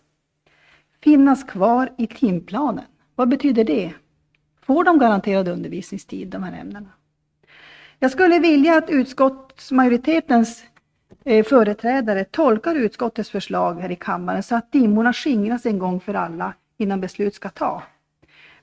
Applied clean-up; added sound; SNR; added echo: neural mask model RNNoise.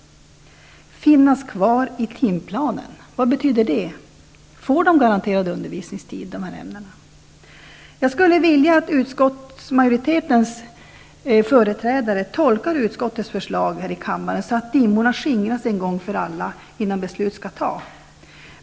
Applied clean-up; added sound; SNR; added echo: none; none; none; none.